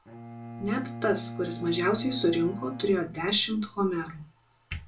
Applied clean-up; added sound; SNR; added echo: none; Bowed string instrument; 12 dB; reverberation time 0.2 s.